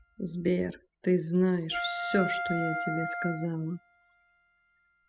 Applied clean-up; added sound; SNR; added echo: classical method spectral subtraction.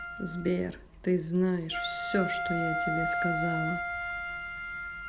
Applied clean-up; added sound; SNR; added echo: none; Wind instrument, woodwind instrument; 2 dB; none.